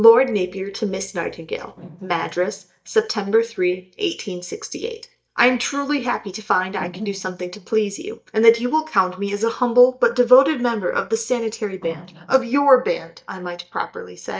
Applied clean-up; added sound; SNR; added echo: neural mask model DeepFilterNet 3.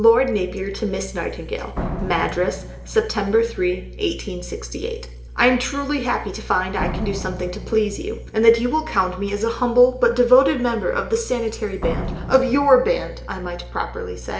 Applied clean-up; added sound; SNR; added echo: none; Slam; 14 dB; reverberation time 0.8 s.